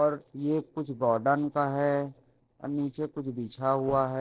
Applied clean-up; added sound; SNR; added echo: neural separator model SepFormer DNS4.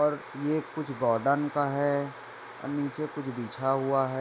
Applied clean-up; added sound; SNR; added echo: none; none; none; none.